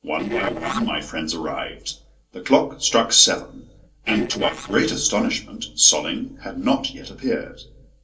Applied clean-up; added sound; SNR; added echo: neural separator model SepFormer DNS4.